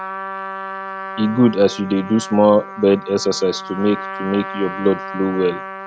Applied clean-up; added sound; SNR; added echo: none; Trumpet; 11 dB; none.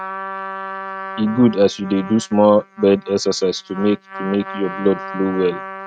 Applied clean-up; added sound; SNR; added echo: neural mask model RNNoise.